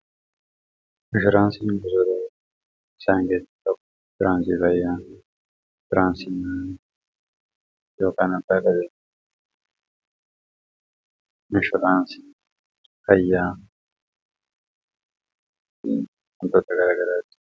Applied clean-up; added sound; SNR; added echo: none; none; none; none.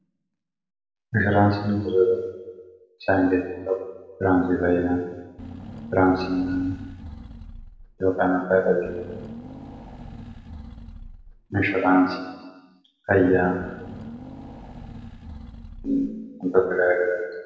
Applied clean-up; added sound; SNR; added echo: none; Engine / Car; 14 dB; reverberation time 1.3 s.